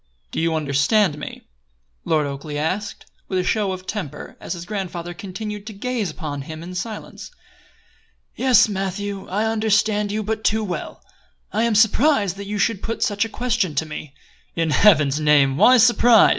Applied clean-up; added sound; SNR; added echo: none; none; none; none.